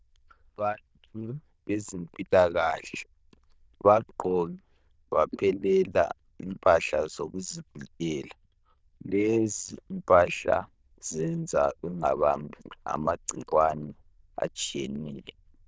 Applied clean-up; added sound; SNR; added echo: neural diffusion model UNIVERSE++.